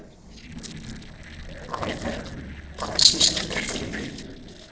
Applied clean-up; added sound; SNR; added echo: neural separator model SepFormer DNS4.